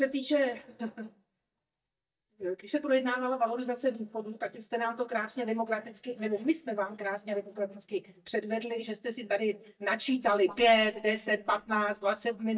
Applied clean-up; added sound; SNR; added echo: neural mask model DeepFilterNet 3.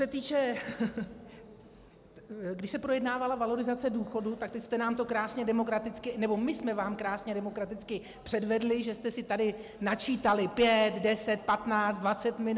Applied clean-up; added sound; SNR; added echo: none; none; none; none.